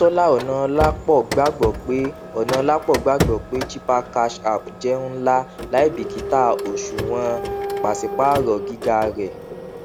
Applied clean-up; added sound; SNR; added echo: none; Printer; 7 dB; none.